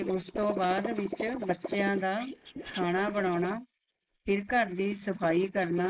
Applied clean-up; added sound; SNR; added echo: neural mask model Resemble Enhance denoiser.